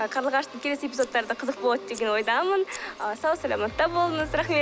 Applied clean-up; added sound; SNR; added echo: none; Bowed string instrument + Scissors; 20 dB; none.